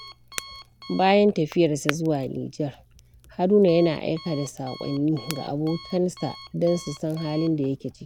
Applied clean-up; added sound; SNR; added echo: none; Crackle + Alarm; 17 dB; none.